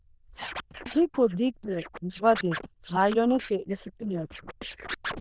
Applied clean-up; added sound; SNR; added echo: neural diffusion model UNIVERSE++.